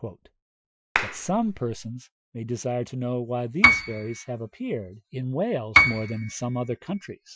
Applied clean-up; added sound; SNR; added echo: classical method Wiener filter.